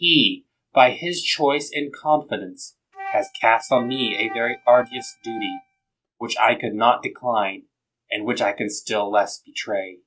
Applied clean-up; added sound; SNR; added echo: neural mask model RNNoise.